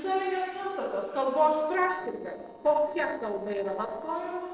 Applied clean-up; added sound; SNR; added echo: neural separator model SepFormer DNS4.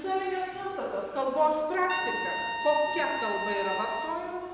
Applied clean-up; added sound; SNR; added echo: none; Trumpet; 5 dB; none.